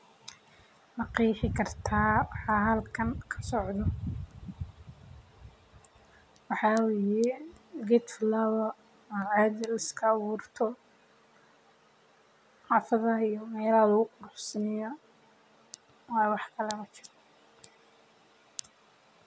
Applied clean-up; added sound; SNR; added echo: none; none; none; none.